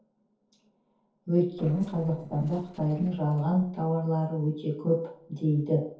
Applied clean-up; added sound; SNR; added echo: neural separator model SepFormer DNS4.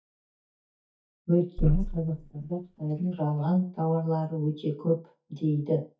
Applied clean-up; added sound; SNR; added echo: neural mask model DeepFilterNet 3.